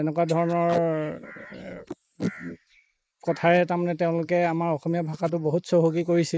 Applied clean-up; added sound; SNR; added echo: neural mask model Resemble Enhance denoiser.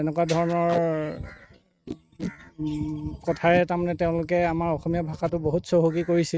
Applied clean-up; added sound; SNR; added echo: neural mask model RNNoise.